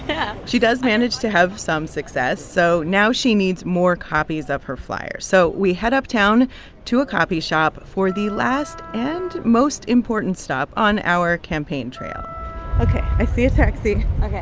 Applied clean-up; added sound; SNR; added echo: none; Wind instrument, woodwind instrument; 17 dB; none.